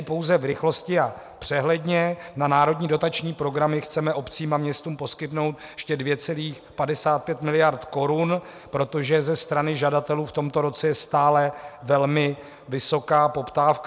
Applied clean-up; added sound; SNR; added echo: none; none; none; none.